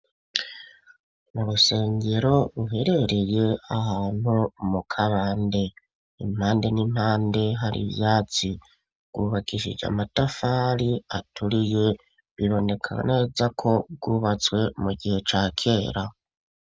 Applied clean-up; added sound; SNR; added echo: none; none; none; none.